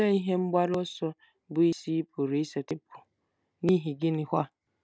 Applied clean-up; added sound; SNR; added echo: none; none; none; none.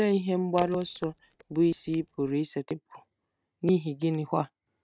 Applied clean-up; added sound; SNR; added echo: neural mask model RNNoise.